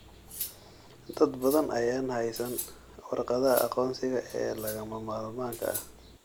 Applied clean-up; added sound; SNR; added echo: none; Cutlery, silverware; 13 dB; none.